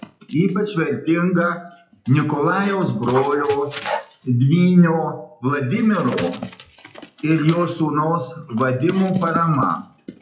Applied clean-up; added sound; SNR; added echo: classical method WPE with log-MMSE.